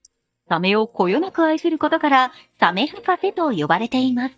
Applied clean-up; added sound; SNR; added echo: neural mask model DeepFilterNet 3.